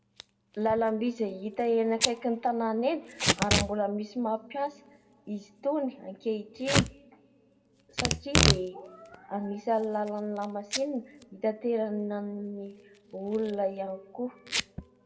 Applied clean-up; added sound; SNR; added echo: none; Packing tape, duct tape / Tearing; 3 dB; reverberation time 1.1 s.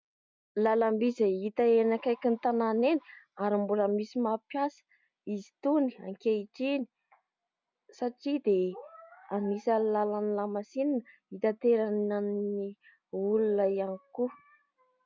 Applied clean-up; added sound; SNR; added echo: none; none; none; none.